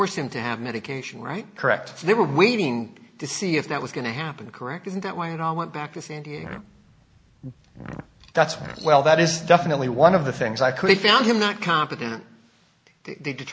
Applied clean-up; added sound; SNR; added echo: none; Fart; 18 dB; none.